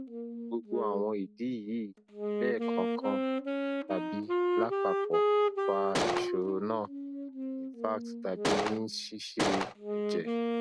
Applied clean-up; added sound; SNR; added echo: none; Wind instrument, woodwind instrument + Gunshot, gunfire; -4 dB; none.